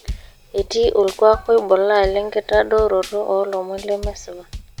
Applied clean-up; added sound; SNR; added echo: none; Drum / Drum kit; 15 dB; none.